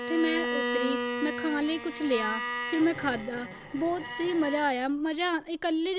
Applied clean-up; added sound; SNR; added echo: none; Bowed string instrument; 5 dB; none.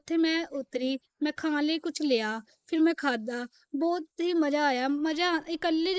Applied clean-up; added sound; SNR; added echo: neural mask model Resemble Enhance denoiser.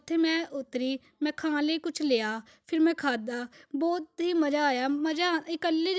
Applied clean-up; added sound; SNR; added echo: none; none; none; none.